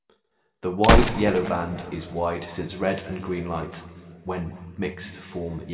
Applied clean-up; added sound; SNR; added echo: none; Gunshot, gunfire; -2 dB; reverberation time 1.8 s.